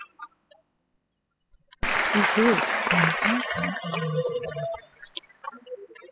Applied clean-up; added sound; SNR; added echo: classical method spectral subtraction.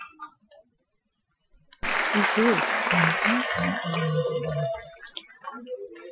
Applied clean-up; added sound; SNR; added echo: classical method Wiener filter.